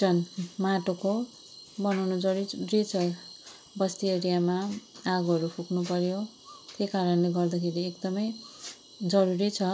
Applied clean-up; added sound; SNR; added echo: none; none; none; none.